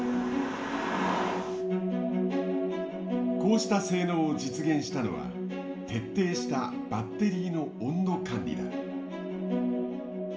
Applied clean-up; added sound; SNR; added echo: none; none; none; reverberation time 0.5 s.